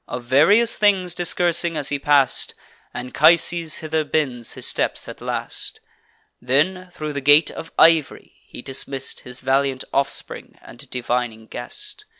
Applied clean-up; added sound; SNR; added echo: none; Cricket; 14 dB; none.